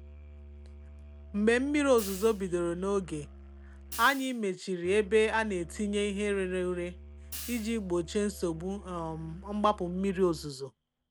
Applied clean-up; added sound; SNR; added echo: none; Musical instrument + Hi-hat; 15 dB; none.